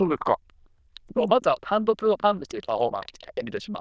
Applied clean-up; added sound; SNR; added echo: neural diffusion model UNIVERSE++.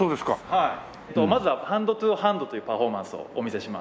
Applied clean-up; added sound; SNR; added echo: none; none; none; none.